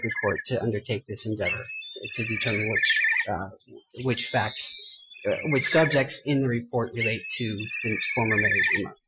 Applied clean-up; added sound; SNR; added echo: classical method Wiener filter.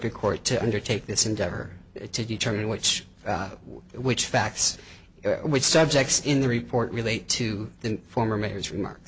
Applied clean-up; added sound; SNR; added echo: none; none; none; none.